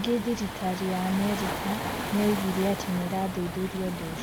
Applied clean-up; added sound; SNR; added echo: none; Waves, surf; 5 dB; none.